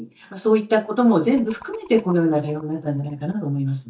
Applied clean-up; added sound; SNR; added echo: neural mask model DeepFilterNet 3.